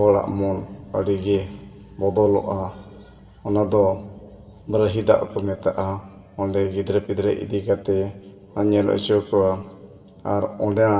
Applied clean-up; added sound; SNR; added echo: none; none; none; reverberation time 1.5 s.